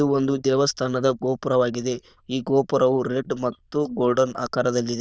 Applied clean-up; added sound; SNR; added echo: neural diffusion model UNIVERSE++.